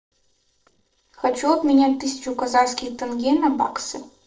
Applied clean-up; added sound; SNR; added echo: neural separator model SepFormer DNS4.